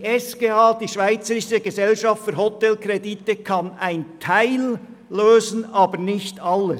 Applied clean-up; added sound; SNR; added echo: none; none; none; none.